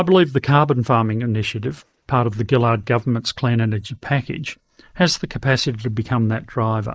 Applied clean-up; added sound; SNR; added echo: neural mask model Resemble Enhance denoiser.